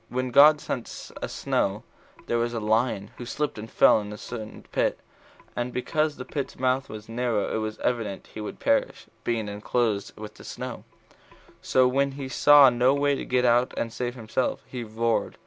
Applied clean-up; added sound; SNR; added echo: none; none; none; none.